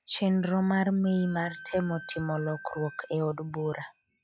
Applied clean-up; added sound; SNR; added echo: classical method log-MMSE.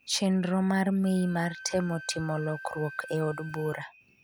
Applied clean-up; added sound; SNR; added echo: none; Wind instrument, woodwind instrument; 17 dB; none.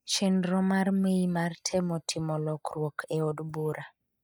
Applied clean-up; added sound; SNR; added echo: neural mask model DeepFilterNet 3.